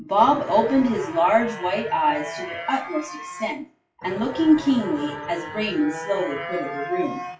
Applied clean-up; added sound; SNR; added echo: classical method WPE with log-MMSE.